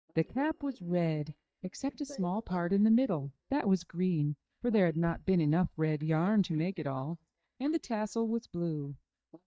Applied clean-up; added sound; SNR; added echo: neural mask model DeepFilterNet 3.